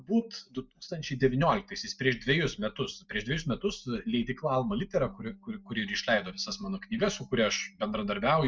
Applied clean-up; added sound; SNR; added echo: neural mask model DeepFilterNet 3.